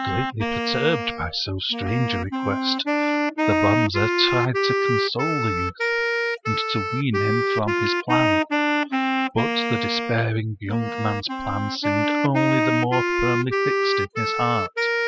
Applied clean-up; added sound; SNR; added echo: classical method spectral subtraction.